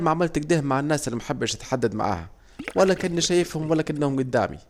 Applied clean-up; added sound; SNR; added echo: none; Gurgling / Liquid; 17 dB; none.